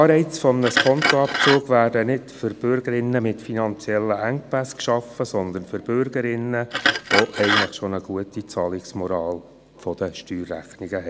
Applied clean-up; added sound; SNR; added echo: none; Glass; 2 dB; none.